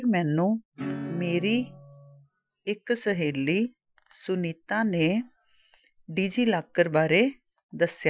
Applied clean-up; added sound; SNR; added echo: classical method Wiener filter.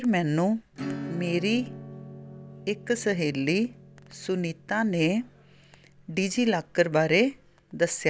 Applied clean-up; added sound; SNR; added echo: none; Acoustic guitar / Strum; 16 dB; none.